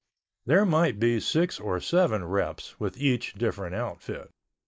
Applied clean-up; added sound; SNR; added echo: neural mask model Resemble Enhance denoiser.